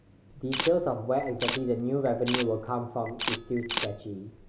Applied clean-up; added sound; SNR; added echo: none; Camera; 4 dB; none.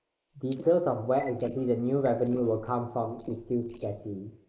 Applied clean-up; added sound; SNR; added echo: neural mask model Resemble Enhance denoiser.